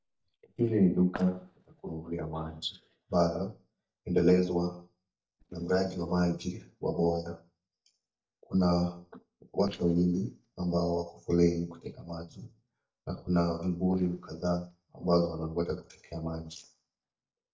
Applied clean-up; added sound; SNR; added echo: neural mask model DeepFilterNet 3.